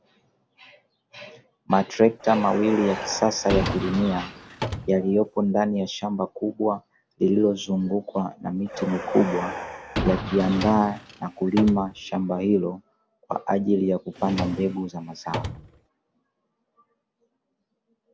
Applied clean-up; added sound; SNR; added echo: none; Drawer open or close + Car; 7 dB; none.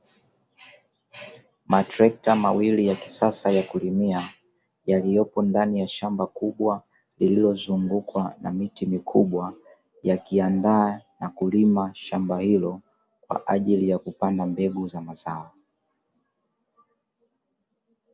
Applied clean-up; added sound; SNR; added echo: none; none; none; none.